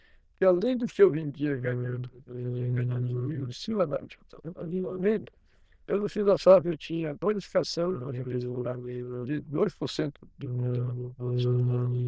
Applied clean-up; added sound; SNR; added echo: neural diffusion model UNIVERSE++.